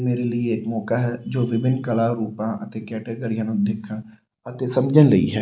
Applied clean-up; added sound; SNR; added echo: none; none; none; none.